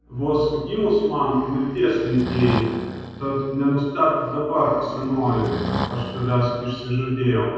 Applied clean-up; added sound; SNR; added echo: none; Breathing; 10 dB; reverberation time 1.2 s.